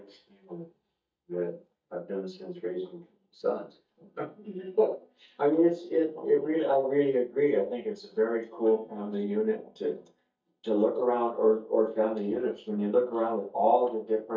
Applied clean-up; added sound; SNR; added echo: neural mask model DeepFilterNet 3.